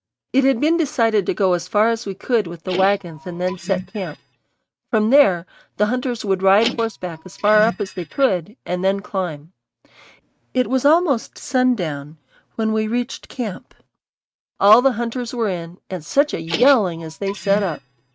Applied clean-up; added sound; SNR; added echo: neural mask model RNNoise.